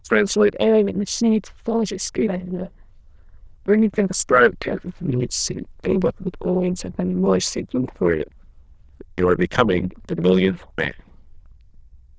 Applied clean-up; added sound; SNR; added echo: neural diffusion model UNIVERSE++.